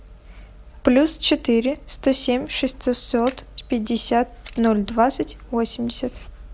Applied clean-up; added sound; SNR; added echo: none; Camera; 19 dB; none.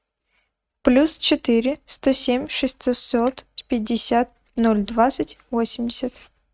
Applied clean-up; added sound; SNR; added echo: neural mask model RNNoise.